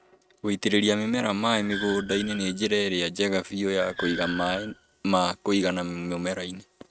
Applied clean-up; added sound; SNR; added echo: neural mask model RNNoise.